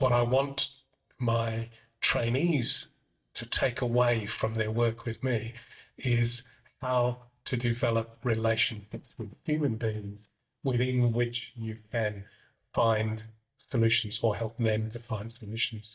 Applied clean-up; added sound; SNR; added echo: neural mask model DeepFilterNet 3.